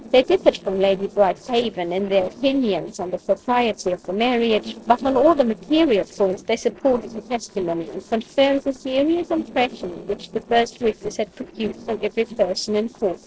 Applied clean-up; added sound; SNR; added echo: neural separator model SepFormer DNS4.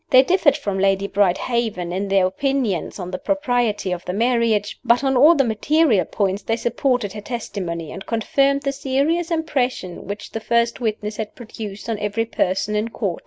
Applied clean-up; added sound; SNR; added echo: none; none; none; none.